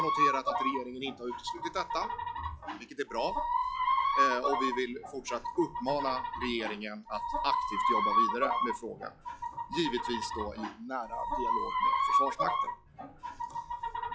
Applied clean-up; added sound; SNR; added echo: classical method log-MMSE.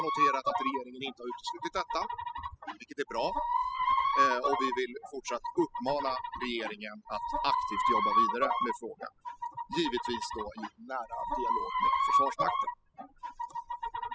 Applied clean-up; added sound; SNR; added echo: classical method spectral subtraction.